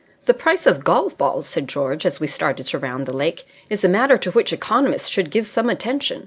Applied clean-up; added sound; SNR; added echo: none; none; none; none.